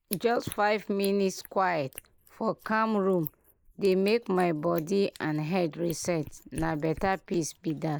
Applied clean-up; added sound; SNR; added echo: neural mask model Resemble Enhance denoiser.